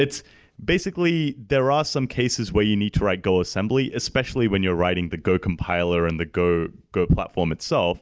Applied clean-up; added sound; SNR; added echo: none; none; none; none.